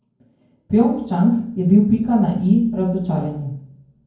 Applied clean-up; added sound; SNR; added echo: none; none; none; reverberation time 0.9 s.